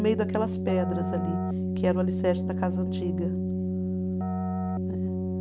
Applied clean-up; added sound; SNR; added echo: none; Keyboard (musical); -3 dB; none.